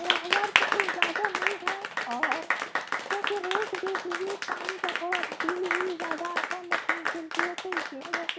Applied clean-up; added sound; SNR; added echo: none; Applause; -5 dB; none.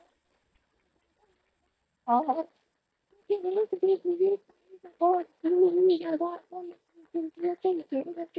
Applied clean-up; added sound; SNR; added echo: neural mask model DeepFilterNet 3.